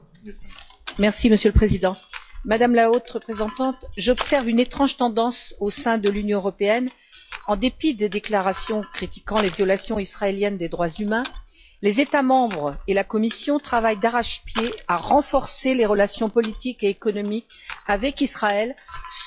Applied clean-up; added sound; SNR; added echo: classical method log-MMSE.